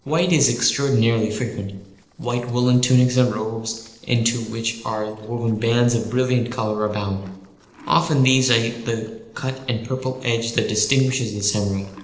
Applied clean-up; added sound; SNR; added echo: neural separator model SepFormer DNS4.